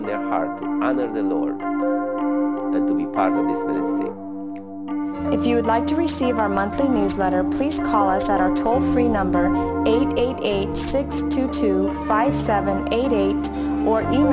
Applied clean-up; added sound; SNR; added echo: none; Piano; 0 dB; none.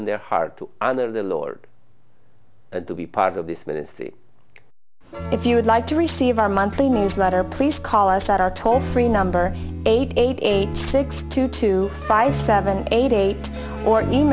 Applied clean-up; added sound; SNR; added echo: none; none; none; none.